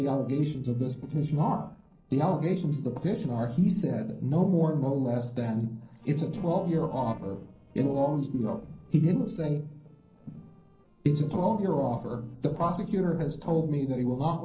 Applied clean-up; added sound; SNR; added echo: neural separator model SepFormer DNS4.